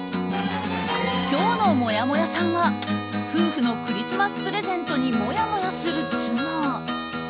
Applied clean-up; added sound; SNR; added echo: none; Acoustic guitar; 1 dB; none.